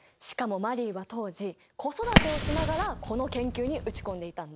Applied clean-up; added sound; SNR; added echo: none; Fire; -4 dB; none.